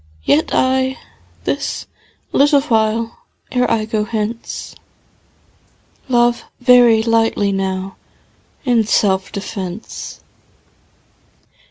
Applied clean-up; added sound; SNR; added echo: none; none; none; none.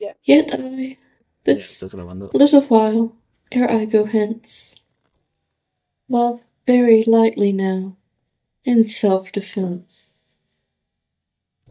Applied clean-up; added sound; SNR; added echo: neural mask model DeepFilterNet 3.